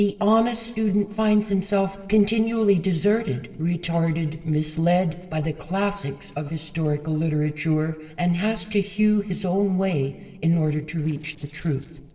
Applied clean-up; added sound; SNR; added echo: neural separator model SepFormer DNS4.